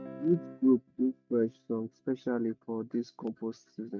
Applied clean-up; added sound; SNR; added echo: neural mask model RNNoise.